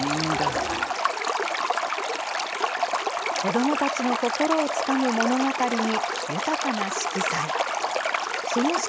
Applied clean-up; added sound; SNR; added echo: none; Stream; -2 dB; none.